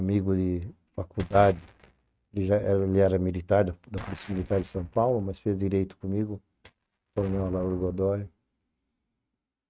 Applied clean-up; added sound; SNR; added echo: neural mask model RNNoise.